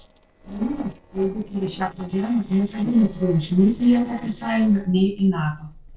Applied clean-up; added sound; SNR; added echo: neural separator model SepFormer DNS4.